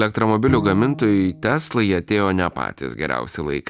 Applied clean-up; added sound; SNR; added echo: none; Bowed string instrument; 12 dB; none.